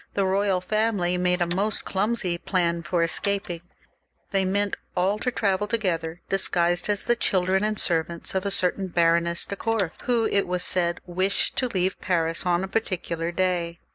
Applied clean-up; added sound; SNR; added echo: none; Tools; 11 dB; none.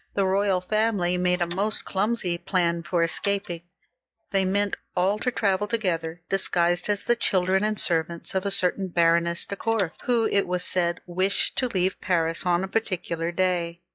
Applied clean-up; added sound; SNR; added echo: classical method log-MMSE.